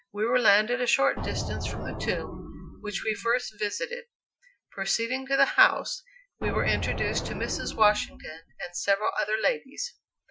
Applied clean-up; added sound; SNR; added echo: classical method Wiener filter.